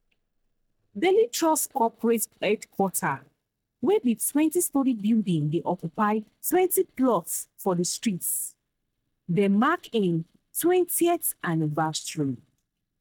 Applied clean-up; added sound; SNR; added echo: neural mask model DeepFilterNet 3.